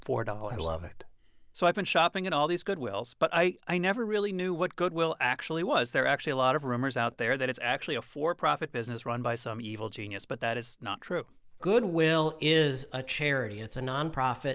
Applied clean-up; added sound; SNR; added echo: none; none; none; none.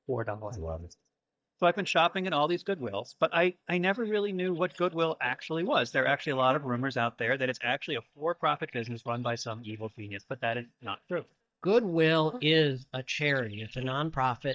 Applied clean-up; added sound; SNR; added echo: neural mask model DeepFilterNet 3.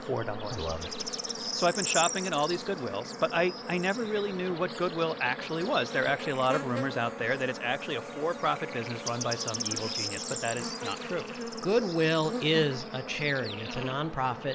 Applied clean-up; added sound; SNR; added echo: none; Bird / Insect; 6 dB; none.